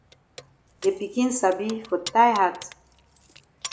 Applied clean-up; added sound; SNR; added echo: none; Keys jangling; 18 dB; reverberation time 0.4 s.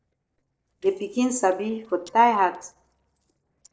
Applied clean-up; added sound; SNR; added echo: neural separator model SepFormer DNS4.